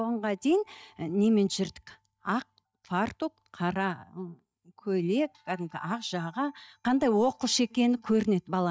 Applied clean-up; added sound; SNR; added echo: neural mask model DeepFilterNet 3.